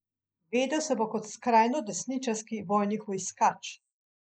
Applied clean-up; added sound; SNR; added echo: neural mask model Resemble Enhance denoiser.